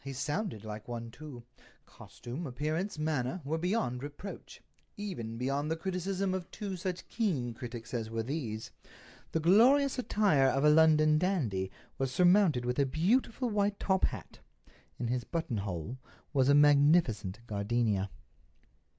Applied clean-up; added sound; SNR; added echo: none; none; none; none.